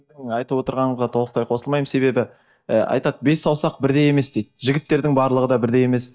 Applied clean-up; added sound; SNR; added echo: neural mask model DeepFilterNet 3.